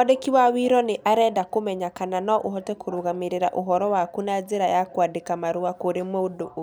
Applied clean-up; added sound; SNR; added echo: none; none; none; none.